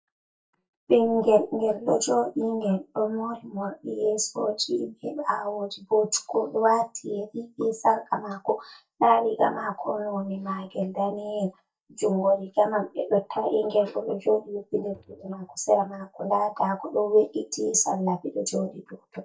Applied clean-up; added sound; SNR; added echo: neural mask model DeepFilterNet 3.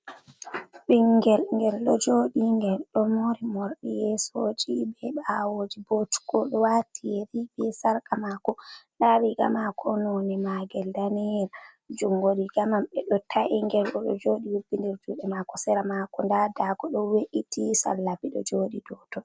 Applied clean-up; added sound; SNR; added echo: none; none; none; none.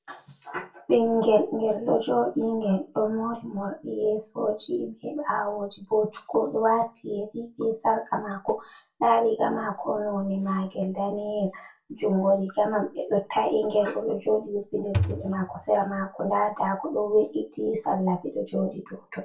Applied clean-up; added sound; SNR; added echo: none; Thump, thud; 4 dB; reverberation time 0.2 s.